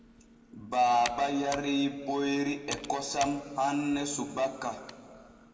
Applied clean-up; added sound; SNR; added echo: none; Computer keyboard; 16 dB; reverberation time 2.3 s.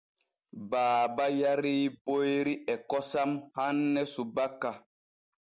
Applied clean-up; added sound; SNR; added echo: none; none; none; none.